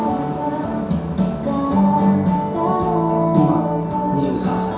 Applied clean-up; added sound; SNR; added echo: none; none; none; reverberation time 0.7 s.